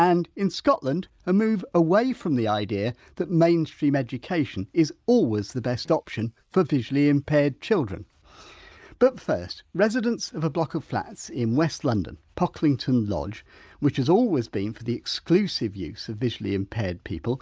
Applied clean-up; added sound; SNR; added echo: neural mask model Resemble Enhance denoiser.